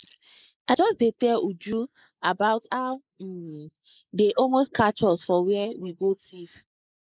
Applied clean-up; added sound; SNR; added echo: neural mask model Resemble Enhance denoiser.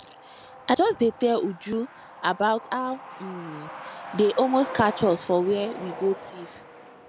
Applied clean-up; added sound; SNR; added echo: none; Truck; 14 dB; none.